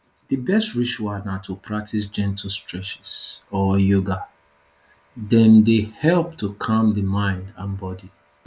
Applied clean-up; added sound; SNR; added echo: none; none; none; none.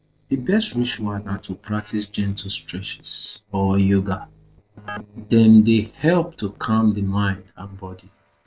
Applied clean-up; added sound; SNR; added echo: neural separator model SepFormer DNS4.